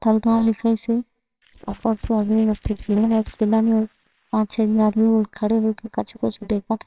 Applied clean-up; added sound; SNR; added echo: neural separator model SepFormer WHAMR!.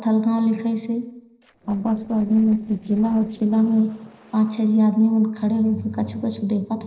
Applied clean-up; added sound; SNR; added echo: neural separator model SepFormer DNS4.